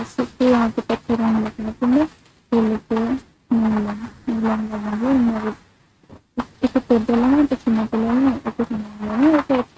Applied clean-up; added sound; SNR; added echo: neural mask model RNNoise.